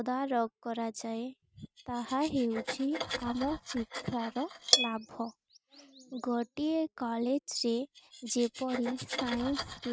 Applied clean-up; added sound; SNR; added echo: neural mask model RNNoise.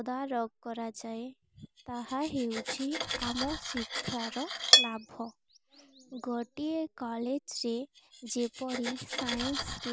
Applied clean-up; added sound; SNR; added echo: none; Cutlery, silverware; -1 dB; none.